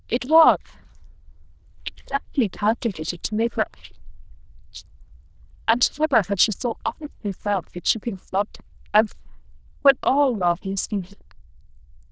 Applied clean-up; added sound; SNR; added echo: neural diffusion model UNIVERSE++.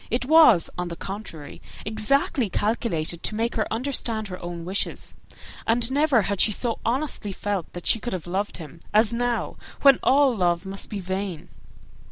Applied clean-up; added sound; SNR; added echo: none; none; none; none.